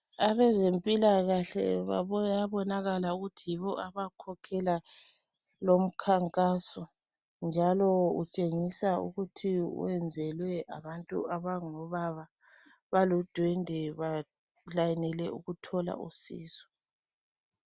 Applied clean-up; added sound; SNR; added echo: none; none; none; none.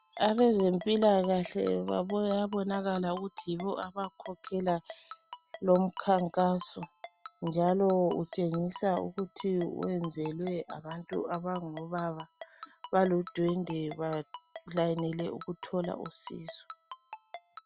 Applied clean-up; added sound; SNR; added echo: none; Ringtone; 18 dB; none.